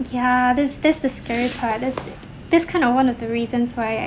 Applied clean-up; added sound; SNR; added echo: none; Whoosh, swoosh, swish; 16 dB; none.